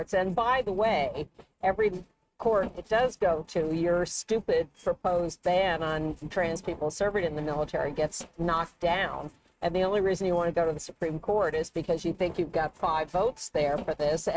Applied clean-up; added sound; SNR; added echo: neural mask model RNNoise.